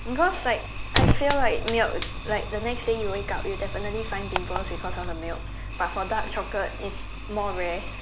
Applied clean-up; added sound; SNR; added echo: none; Fire; 0 dB; none.